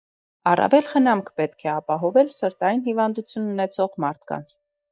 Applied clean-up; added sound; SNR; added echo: neural mask model DeepFilterNet 3.